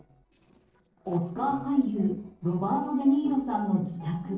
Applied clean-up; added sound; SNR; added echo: neural separator model SepFormer DNS4.